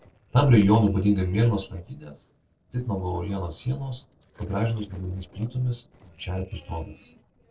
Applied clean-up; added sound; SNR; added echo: neural separator model SepFormer DNS4.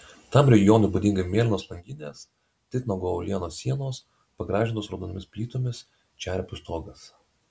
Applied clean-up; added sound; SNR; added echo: none; none; none; none.